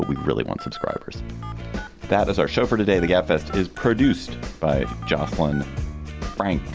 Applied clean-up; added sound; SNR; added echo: none; Telephone; 18 dB; none.